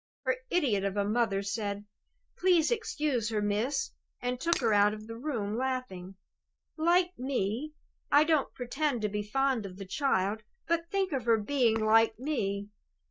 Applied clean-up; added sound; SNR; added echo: neural mask model DeepFilterNet 3.